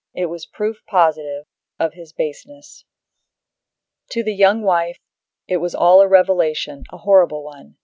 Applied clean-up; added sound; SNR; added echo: none; none; none; none.